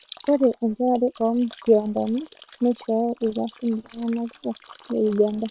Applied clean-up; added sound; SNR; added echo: neural separator model SepFormer WHAM!.